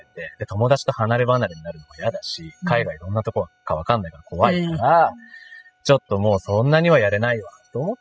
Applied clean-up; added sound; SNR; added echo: classical method spectral subtraction.